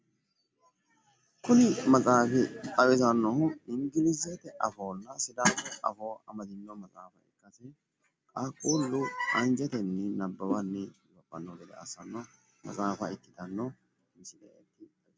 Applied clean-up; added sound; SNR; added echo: none; none; none; none.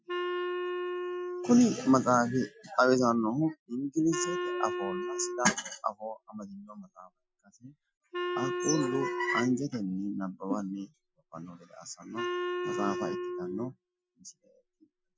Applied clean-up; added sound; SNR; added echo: classical method Wiener filter.